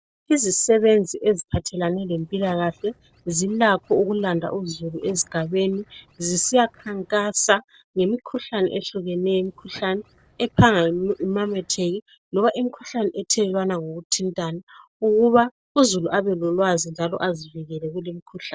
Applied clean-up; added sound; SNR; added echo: neural separator model SepFormer DNS4.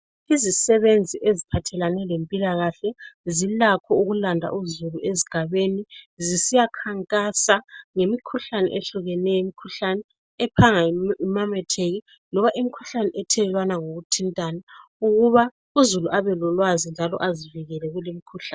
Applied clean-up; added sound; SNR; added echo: none; none; none; none.